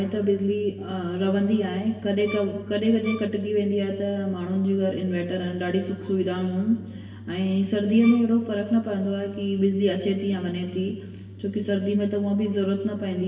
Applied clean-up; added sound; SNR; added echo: none; Bowed string instrument; 17 dB; reverberation time 1.4 s.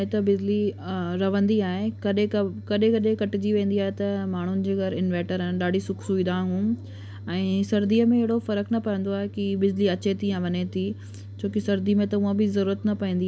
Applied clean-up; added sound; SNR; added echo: none; none; none; none.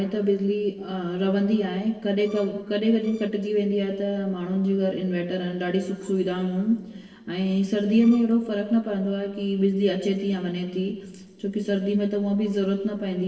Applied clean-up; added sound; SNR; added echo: neural separator model SepFormer DNS4.